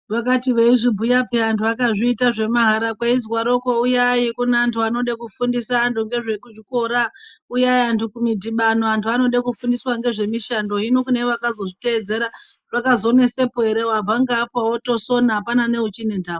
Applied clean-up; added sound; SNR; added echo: neural mask model Resemble Enhance denoiser.